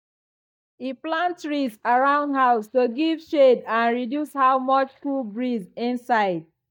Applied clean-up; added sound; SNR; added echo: neural mask model DeepFilterNet 3.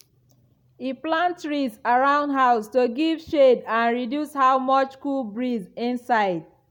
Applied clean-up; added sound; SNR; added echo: none; none; none; none.